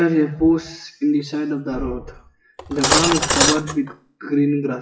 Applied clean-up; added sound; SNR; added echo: classical method WPE with log-MMSE.